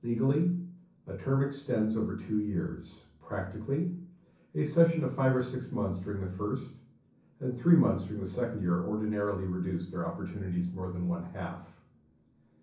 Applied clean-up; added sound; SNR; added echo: none; none; none; reverberation time 0.6 s.